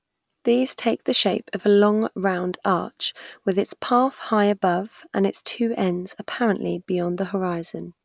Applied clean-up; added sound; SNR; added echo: none; none; none; none.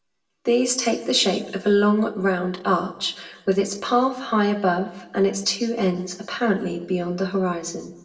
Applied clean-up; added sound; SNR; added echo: none; none; none; reverberation time 0.7 s.